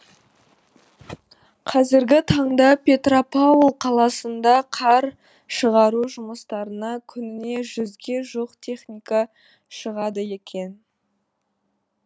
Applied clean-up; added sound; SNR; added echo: none; none; none; none.